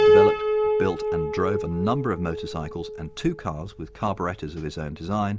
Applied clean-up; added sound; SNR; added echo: none; Piano; -3 dB; none.